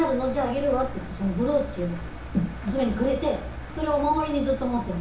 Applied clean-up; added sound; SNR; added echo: none; Engine; 9 dB; reverberation time 0.7 s.